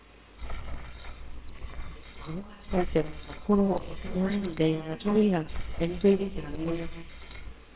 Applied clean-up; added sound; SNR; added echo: neural separator model SepFormer WHAMR!.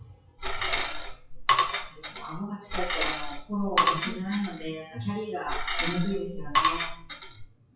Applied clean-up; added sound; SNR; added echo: classical method WPE with log-MMSE.